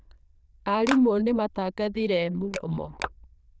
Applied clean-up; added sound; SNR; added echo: neural diffusion model UNIVERSE++.